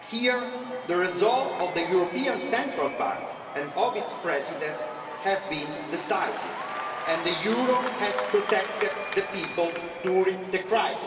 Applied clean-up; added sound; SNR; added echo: none; Applause / Crowd / Cheering; 9 dB; reverberation time 2.3 s.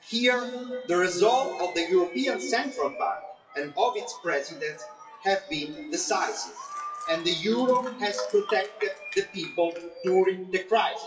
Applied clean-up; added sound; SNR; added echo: classical method WPE with log-MMSE.